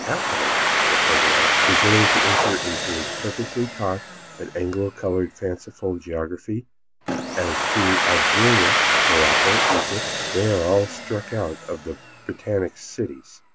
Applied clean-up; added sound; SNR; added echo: none; Domestic sounds, home sounds; -3 dB; none.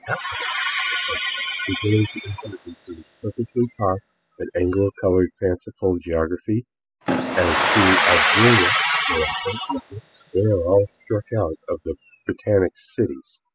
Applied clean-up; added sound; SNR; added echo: classical method spectral subtraction.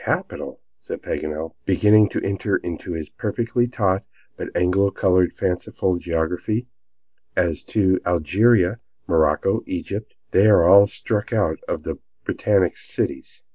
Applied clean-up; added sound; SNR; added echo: none; none; none; none.